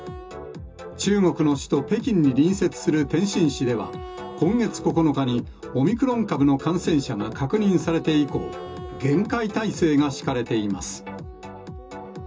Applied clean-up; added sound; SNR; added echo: none; Wind instrument, woodwind instrument; 20 dB; reverberation time 0.2 s.